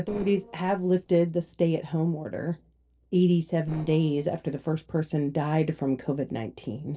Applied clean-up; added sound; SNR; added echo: neural separator model SepFormer DNS4.